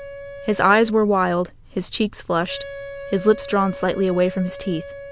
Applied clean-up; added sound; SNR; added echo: none; Wind instrument, woodwind instrument; 15 dB; none.